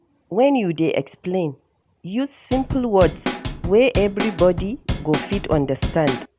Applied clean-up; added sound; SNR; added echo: none; Drum / Drum kit; 6 dB; none.